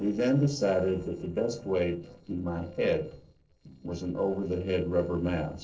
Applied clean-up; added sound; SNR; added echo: neural separator model SepFormer DNS4.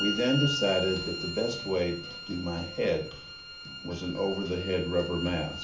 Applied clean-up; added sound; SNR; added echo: none; Bowed string instrument; 7 dB; reverberation time 0.4 s.